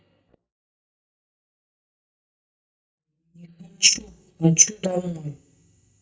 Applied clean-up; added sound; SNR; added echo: neural mask model DeepFilterNet 3.